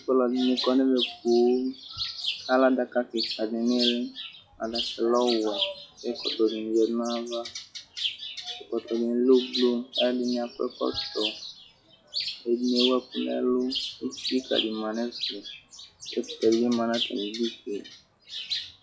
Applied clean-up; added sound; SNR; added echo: classical method log-MMSE.